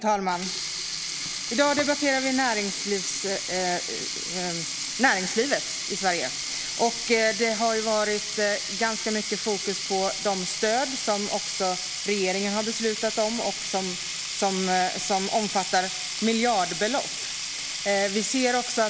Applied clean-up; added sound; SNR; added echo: none; Sink (filling or washing); 5 dB; none.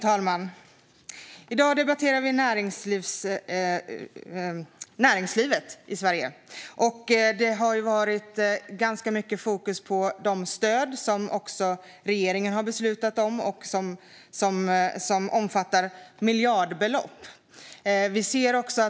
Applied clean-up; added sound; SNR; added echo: none; none; none; none.